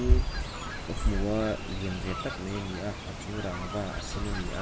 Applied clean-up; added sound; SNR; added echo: none; Fowl; -3 dB; none.